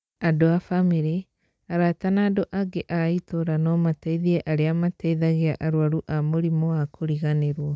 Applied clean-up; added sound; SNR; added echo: none; none; none; none.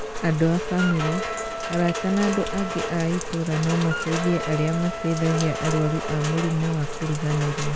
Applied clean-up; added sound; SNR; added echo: none; Wind instrument, woodwind instrument + Rain; 5 dB; none.